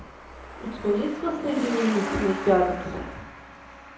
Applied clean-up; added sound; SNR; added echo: none; Truck; 8 dB; reverberation time 2.6 s.